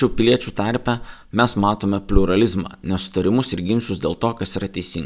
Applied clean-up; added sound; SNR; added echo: none; none; none; none.